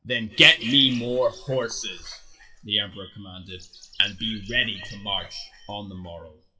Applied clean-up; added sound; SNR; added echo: classical method WPE with log-MMSE.